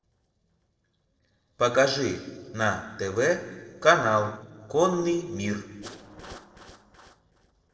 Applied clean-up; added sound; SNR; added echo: neural separator model SepFormer DNS4.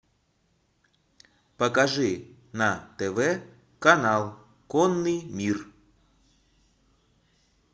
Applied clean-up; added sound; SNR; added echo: none; none; none; none.